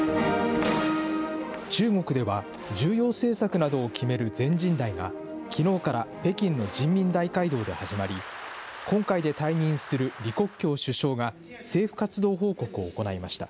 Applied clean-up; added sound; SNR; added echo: none; none; none; none.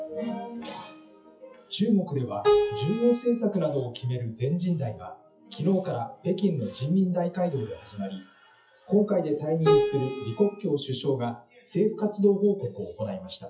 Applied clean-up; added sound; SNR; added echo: classical method WPE with log-MMSE.